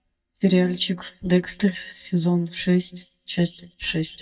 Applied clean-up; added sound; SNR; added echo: neural mask model DeepFilterNet 3.